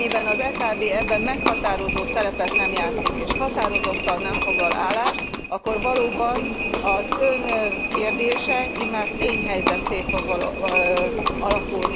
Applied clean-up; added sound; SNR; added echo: none; Livestock, farm animals, working animals; -1 dB; none.